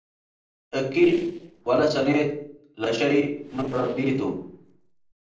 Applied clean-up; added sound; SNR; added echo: neural separator model SepFormer DNS4.